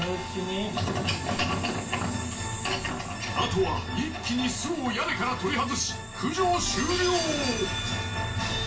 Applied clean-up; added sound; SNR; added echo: none; none; none; reverberation time 0.3 s.